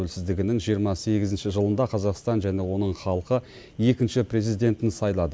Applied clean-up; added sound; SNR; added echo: none; none; none; none.